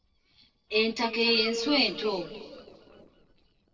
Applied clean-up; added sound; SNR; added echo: neural separator model SepFormer DNS4.